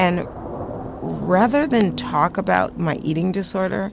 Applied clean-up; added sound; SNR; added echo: none; Thunder / Rain; 15 dB; none.